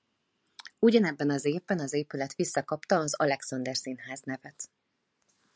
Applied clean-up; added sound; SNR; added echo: none; none; none; none.